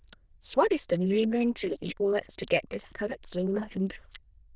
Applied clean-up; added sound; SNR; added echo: neural diffusion model UNIVERSE++.